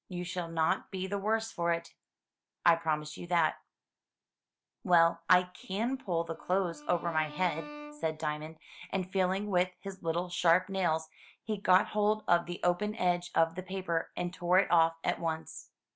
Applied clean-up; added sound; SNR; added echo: none; Bowed string instrument; 17 dB; none.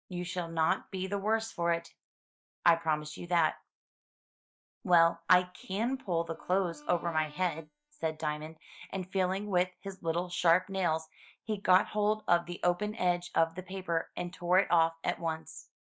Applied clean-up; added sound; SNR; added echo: neural mask model DeepFilterNet 3.